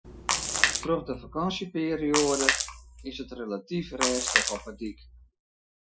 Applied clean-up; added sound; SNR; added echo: classical method Wiener filter.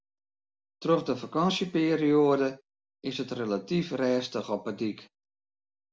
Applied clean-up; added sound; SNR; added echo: none; none; none; none.